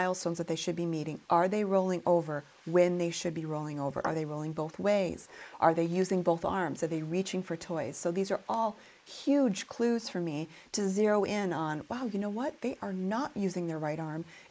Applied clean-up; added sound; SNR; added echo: neural mask model Resemble Enhance denoiser.